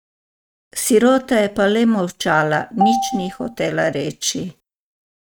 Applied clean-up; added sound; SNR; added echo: neural mask model RNNoise.